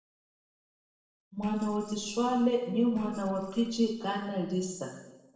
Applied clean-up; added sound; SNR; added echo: neural separator model SepFormer DNS4.